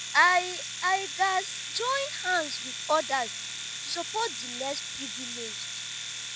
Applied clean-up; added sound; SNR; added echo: none; Domestic sounds, home sounds; 6 dB; none.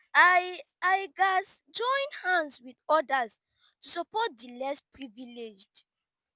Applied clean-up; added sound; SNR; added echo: none; none; none; none.